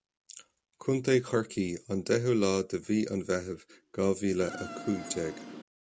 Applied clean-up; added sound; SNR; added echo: none; Insect; 11 dB; none.